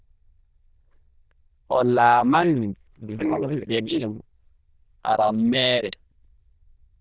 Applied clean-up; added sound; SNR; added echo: neural diffusion model UNIVERSE++.